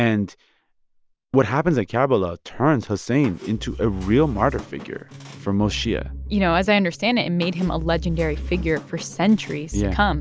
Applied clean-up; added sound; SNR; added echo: none; Squeak; 20 dB; none.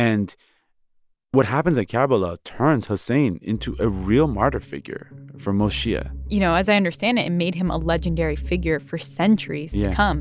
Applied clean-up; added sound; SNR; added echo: none; none; none; none.